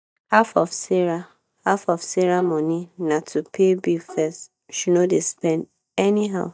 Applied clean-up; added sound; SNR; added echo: neural mask model DeepFilterNet 3.